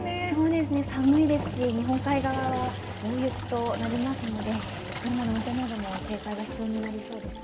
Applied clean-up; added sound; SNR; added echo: none; Engine; 8 dB; reverberation time 1.6 s.